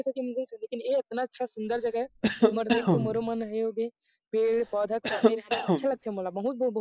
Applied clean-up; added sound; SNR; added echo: neural mask model Resemble Enhance denoiser.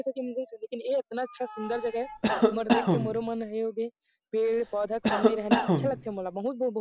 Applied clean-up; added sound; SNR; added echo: none; Cough; -3 dB; none.